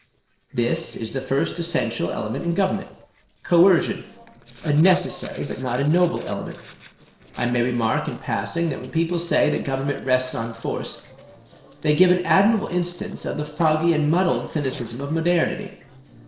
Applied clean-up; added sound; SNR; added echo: neural separator model SepFormer DNS4.